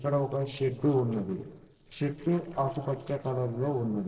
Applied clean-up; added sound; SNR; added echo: neural separator model SepFormer DNS4.